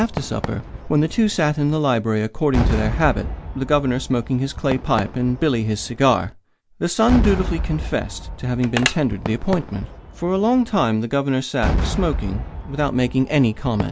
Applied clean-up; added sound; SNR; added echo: none; Telephone + Cheering / Fireworks; 6 dB; none.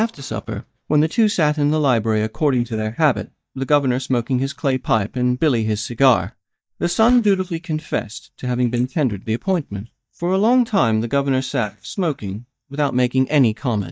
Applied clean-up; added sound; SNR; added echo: neural mask model DeepFilterNet 3.